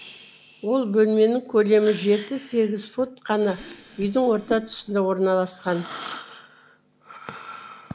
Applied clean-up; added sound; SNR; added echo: none; Whoosh, swoosh, swish + Breathing; 18 dB; none.